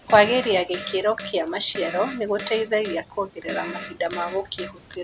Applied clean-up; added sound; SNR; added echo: none; Fart; 12 dB; none.